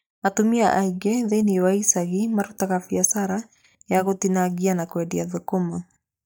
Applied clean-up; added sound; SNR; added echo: neural mask model DeepFilterNet 3.